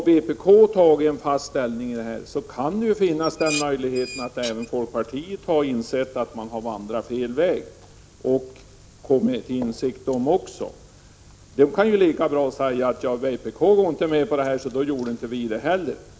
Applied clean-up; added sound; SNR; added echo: none; Dishes, pots, and pans; 13 dB; none.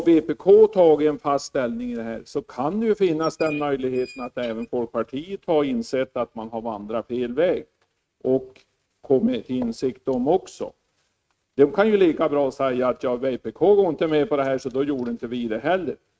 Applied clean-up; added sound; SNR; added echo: neural mask model RNNoise.